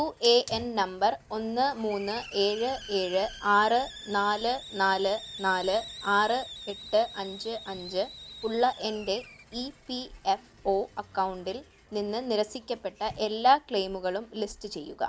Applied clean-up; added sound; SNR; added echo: none; Hiss; 17 dB; none.